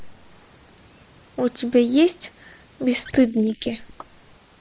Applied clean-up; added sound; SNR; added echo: neural mask model Resemble Enhance denoiser.